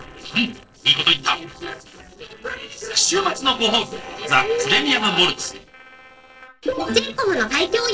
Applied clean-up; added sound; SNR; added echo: neural separator model SepFormer DNS4.